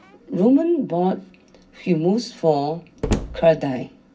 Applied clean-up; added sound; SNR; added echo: none; Slam; 12 dB; reverberation time 0.4 s.